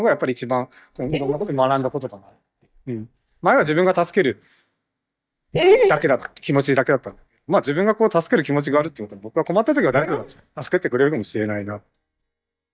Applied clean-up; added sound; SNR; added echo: neural mask model DeepFilterNet 3.